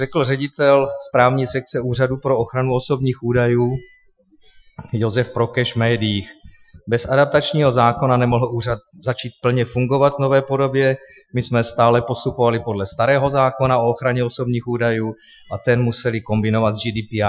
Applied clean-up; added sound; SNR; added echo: classical method Wiener filter.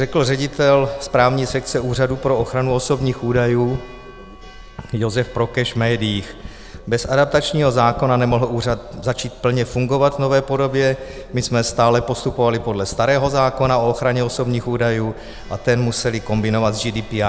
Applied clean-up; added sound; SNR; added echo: none; Church bell + Tap; 18 dB; none.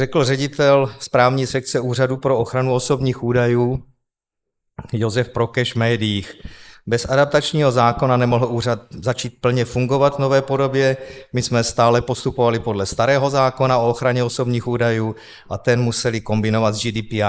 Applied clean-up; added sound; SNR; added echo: neural mask model Resemble Enhance denoiser.